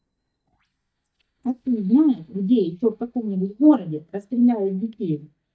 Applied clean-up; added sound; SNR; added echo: neural mask model DeepFilterNet 3.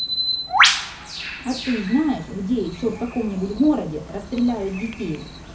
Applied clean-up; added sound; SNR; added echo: none; Bird; 1 dB; reverberation time 0.5 s.